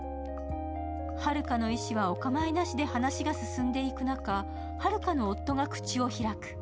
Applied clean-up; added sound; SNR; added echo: none; none; none; none.